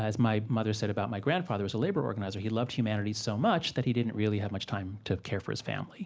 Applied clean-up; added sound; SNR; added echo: none; none; none; none.